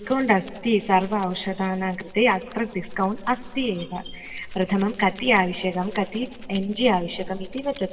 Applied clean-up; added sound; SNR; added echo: none; Domestic sounds, home sounds; 15 dB; reverberation time 1.5 s.